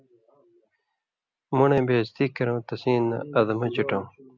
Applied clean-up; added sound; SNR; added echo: none; none; none; none.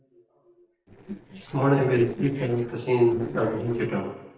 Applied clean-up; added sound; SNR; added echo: neural separator model SepFormer DNS4.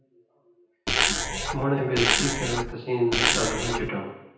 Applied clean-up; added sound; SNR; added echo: none; Zipper (clothing); -4 dB; reverberation time 0.9 s.